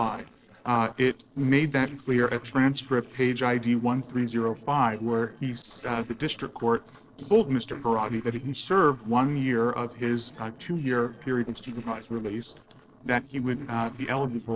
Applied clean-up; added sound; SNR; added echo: neural separator model SepFormer DNS4.